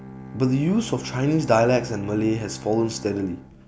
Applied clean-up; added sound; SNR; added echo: none; Bowed string instrument; 14 dB; none.